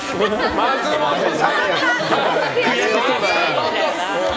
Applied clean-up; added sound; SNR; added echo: none; Trumpet; 14 dB; none.